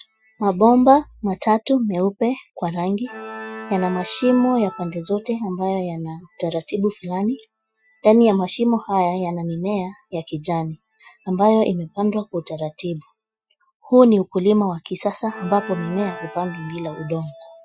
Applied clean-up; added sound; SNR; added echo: classical method Wiener filter.